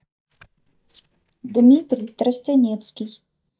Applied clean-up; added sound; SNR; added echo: neural mask model DeepFilterNet 3.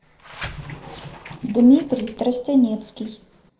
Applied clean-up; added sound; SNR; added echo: neural separator model SepFormer DNS4.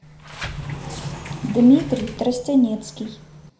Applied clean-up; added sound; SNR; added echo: none; Sliding door; 12 dB; reverberation time 0.4 s.